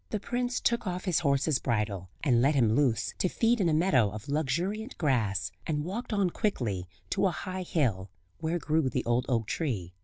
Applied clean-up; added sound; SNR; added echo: none; none; none; none.